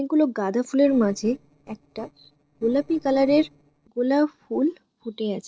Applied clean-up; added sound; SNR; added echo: neural separator model SepFormer DNS4.